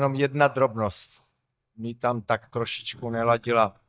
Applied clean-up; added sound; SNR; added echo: neural mask model DeepFilterNet 3.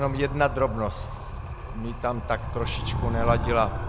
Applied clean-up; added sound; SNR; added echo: none; Animal; 2 dB; none.